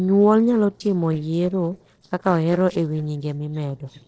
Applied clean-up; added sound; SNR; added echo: neural separator model SepFormer DNS4.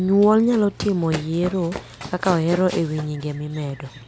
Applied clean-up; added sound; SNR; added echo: none; Run; 15 dB; none.